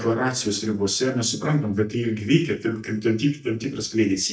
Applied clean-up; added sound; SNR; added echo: neural mask model DeepFilterNet 3.